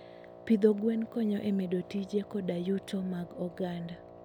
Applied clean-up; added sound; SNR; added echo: none; Wind instrument, woodwind instrument; 18 dB; none.